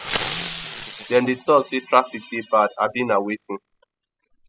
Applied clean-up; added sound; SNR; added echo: classical method spectral subtraction.